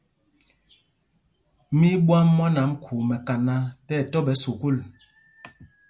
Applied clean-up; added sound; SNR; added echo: none; none; none; none.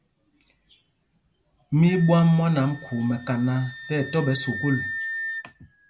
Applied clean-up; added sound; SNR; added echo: none; Wind instrument, woodwind instrument; 12 dB; none.